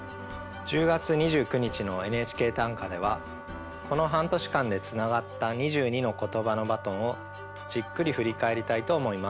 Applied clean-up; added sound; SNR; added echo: none; Wind instrument, woodwind instrument; 16 dB; none.